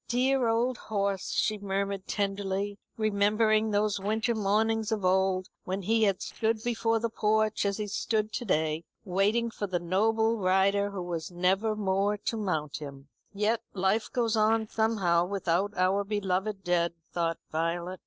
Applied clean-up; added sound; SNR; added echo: neural separator model SepFormer DNS4.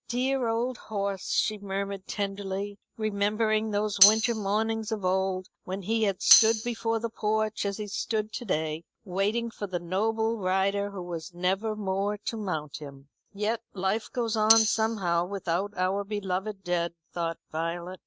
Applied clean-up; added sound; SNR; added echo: neural mask model RNNoise.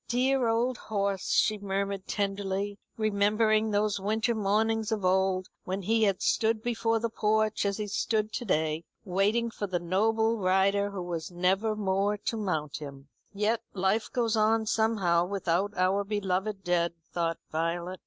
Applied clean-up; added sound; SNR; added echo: none; none; none; none.